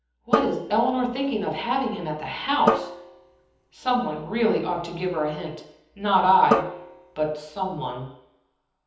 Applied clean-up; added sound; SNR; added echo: none; Drum; 4 dB; reverberation time 1.3 s.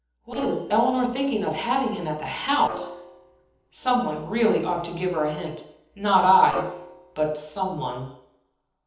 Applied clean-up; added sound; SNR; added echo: neural separator model SepFormer DNS4.